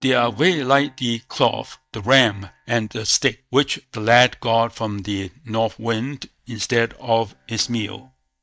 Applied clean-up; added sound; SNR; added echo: neural mask model DeepFilterNet 3.